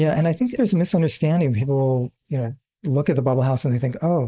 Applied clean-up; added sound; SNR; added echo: neural mask model Resemble Enhance denoiser.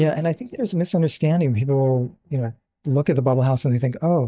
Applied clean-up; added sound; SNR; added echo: neural mask model DeepFilterNet 3.